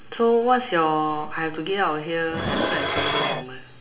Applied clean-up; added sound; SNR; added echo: none; Dishes, pots, and pans; 5 dB; reverberation time 2.2 s.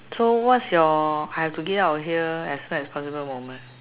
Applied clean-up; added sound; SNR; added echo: none; none; none; none.